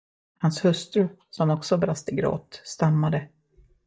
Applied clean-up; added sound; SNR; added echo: neural mask model DeepFilterNet 3.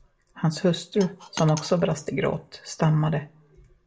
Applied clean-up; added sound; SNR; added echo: none; Coin (dropping); 14 dB; reverberation time 0.3 s.